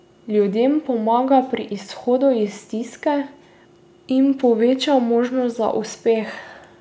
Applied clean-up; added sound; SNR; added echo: none; none; none; none.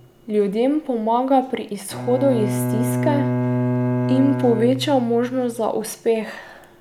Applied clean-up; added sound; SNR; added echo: none; Bowed string instrument; 4 dB; none.